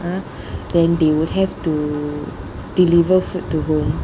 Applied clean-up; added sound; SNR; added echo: none; none; none; none.